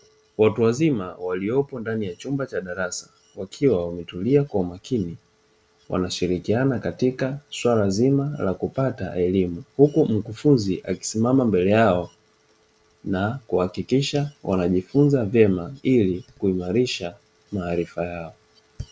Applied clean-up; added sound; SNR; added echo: none; none; none; none.